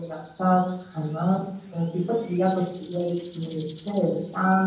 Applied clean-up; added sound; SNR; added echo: none; Crow; 16 dB; reverberation time 0.8 s.